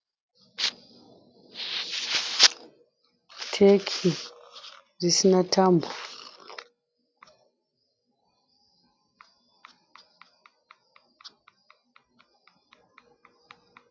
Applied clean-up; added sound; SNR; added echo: none; none; none; none.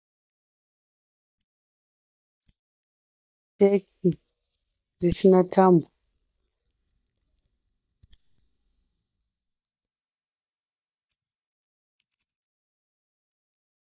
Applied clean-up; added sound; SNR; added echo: neural mask model DeepFilterNet 3.